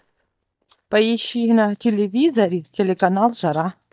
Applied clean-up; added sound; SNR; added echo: neural mask model DeepFilterNet 3.